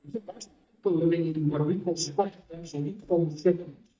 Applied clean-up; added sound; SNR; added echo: neural mask model DeepFilterNet 3.